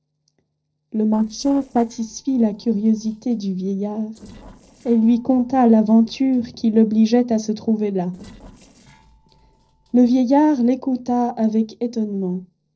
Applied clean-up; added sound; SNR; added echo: neural separator model SepFormer DNS4.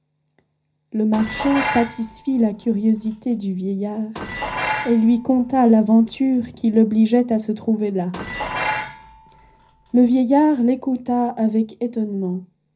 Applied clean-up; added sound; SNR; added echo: none; Dishes, pots, and pans; 10 dB; reverberation time 0.5 s.